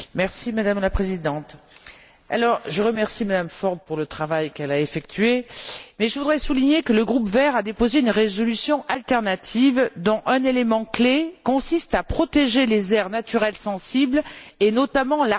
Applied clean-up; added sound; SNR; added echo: none; none; none; none.